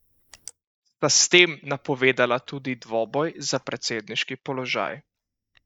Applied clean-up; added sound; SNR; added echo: neural mask model DeepFilterNet 3.